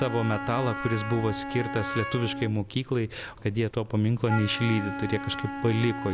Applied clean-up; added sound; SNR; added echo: none; Wind instrument, woodwind instrument; 8 dB; none.